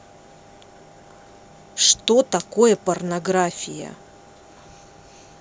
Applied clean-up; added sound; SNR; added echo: none; none; none; none.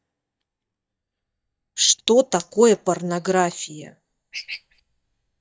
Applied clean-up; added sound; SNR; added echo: neural mask model DeepFilterNet 3.